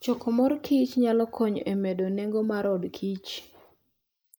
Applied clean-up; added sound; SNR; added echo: neural mask model Resemble Enhance denoiser.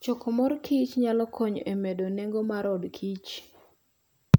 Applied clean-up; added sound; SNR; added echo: none; none; none; none.